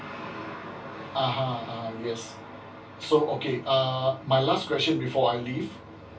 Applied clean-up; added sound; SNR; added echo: none; none; none; reverberation time 0.2 s.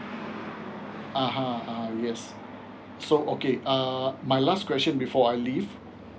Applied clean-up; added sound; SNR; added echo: none; none; none; none.